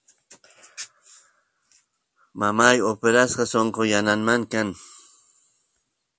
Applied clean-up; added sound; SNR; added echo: none; none; none; none.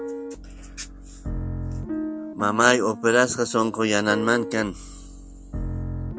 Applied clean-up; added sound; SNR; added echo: none; Piano; 7 dB; none.